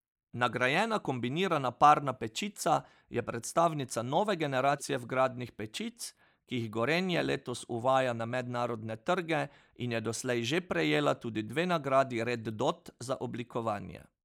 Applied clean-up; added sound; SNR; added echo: neural mask model Resemble Enhance denoiser.